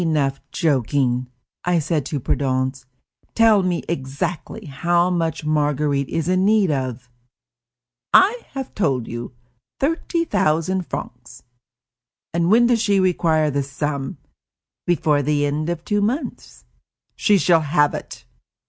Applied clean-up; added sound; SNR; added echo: none; none; none; none.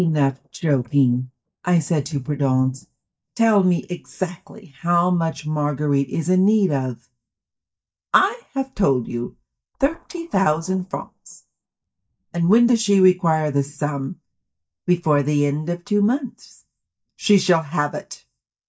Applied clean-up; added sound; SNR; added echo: neural mask model DeepFilterNet 3.